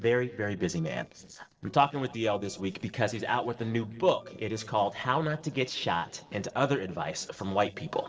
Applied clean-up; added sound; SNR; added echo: neural separator model SepFormer DNS4.